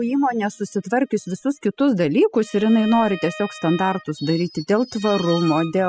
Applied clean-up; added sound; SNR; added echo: classical method spectral subtraction.